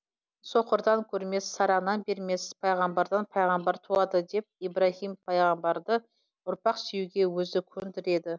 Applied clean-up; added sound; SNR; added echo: none; none; none; none.